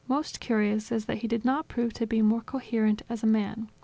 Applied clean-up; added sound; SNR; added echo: none; none; none; none.